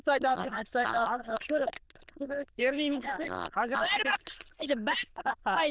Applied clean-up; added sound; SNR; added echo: neural diffusion model UNIVERSE++.